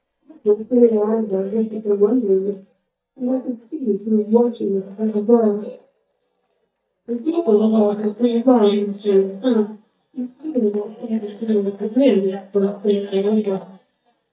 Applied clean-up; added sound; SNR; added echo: neural mask model DeepFilterNet 3.